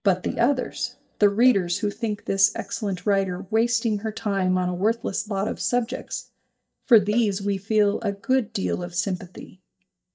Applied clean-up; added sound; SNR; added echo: neural mask model DeepFilterNet 3.